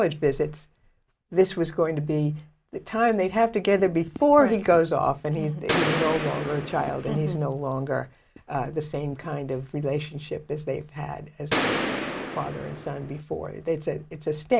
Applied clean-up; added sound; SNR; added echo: none; Gunshot, gunfire; 3 dB; none.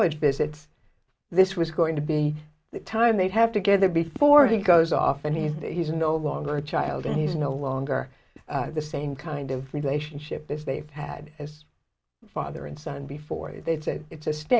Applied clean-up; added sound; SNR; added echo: none; none; none; none.